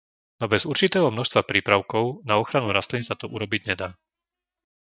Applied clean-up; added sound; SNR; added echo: neural mask model DeepFilterNet 3.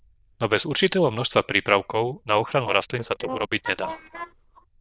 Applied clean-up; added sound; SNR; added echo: neural diffusion model UNIVERSE++.